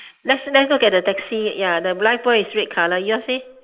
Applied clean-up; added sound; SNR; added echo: neural mask model Resemble Enhance denoiser.